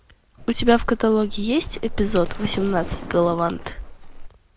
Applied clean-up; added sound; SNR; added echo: none; Livestock, farm animals, working animals; 7 dB; none.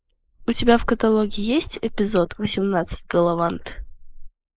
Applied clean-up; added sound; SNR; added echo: neural mask model Resemble Enhance denoiser.